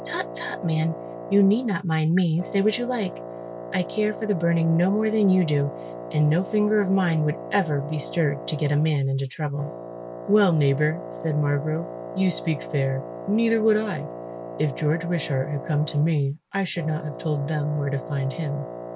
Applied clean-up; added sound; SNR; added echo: none; Wind instrument, woodwind instrument; 12 dB; none.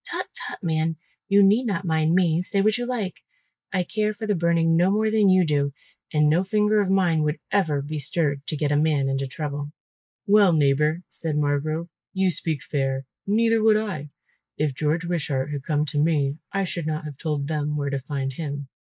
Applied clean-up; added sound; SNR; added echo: neural mask model Resemble Enhance denoiser.